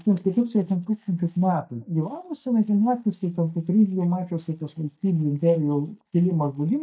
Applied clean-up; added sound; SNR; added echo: neural mask model DeepFilterNet 3.